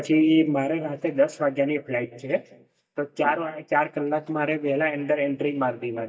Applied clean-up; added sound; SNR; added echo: neural mask model DeepFilterNet 3.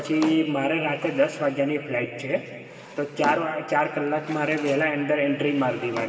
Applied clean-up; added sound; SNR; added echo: none; Drawer open or close; 16 dB; reverberation time 2.4 s.